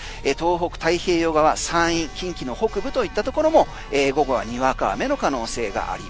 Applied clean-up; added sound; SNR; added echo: none; Church bell; 14 dB; none.